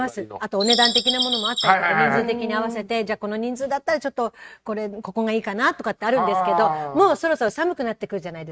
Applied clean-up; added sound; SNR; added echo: neural mask model RNNoise.